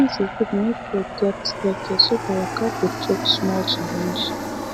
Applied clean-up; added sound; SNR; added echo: none; Aircraft; 6 dB; none.